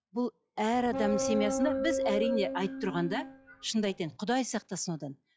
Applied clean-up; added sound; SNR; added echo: classical method log-MMSE.